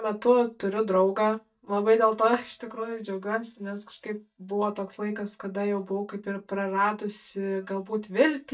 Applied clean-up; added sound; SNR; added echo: neural mask model DeepFilterNet 3.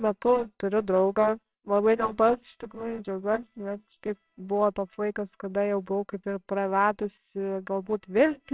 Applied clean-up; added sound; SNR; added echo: neural separator model SepFormer WHAMR!.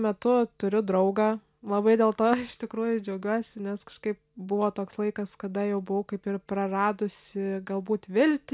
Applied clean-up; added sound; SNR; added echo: none; none; none; none.